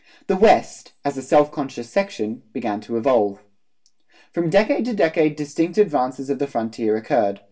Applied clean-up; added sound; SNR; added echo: none; none; none; reverberation time 0.2 s.